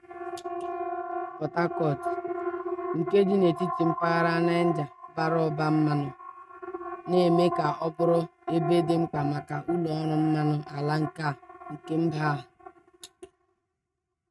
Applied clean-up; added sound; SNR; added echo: neural mask model RNNoise.